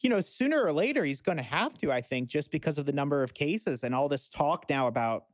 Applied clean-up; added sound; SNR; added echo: none; none; none; none.